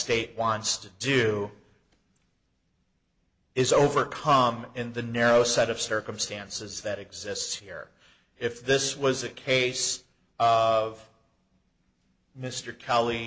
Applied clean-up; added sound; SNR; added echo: none; none; none; none.